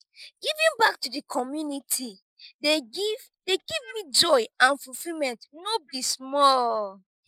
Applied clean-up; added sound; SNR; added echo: neural mask model Resemble Enhance denoiser.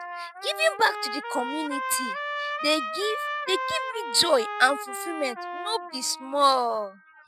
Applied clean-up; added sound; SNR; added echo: classical method spectral subtraction.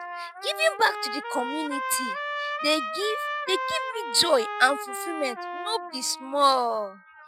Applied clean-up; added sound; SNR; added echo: classical method Wiener filter.